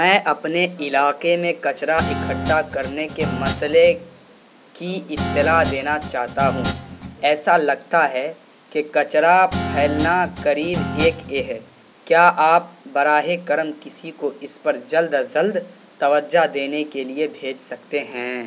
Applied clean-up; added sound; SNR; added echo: none; Guitar; 7 dB; none.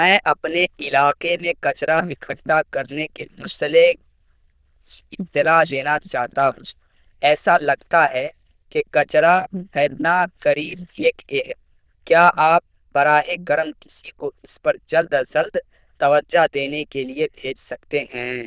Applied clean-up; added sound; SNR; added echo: neural diffusion model UNIVERSE++.